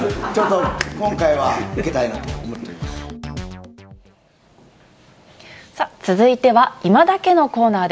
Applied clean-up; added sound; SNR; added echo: none; none; none; none.